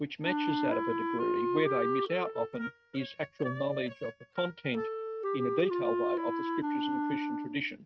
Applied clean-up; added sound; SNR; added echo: neural mask model RNNoise.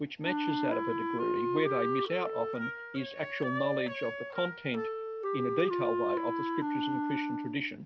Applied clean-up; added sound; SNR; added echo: none; Wind instrument, woodwind instrument; -1 dB; none.